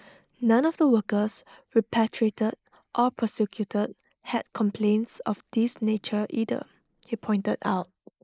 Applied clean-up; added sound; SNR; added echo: neural mask model Resemble Enhance denoiser.